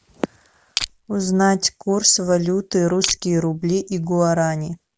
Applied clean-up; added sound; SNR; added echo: none; Crushing; 7 dB; none.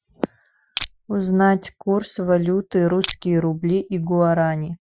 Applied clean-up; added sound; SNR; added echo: classical method Wiener filter.